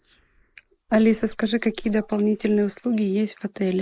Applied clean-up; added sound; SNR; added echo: neural mask model Resemble Enhance denoiser.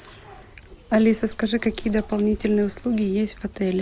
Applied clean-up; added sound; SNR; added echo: none; Bird; 17 dB; none.